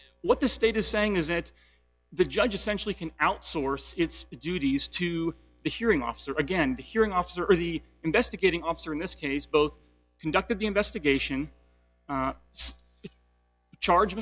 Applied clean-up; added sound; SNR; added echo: none; none; none; none.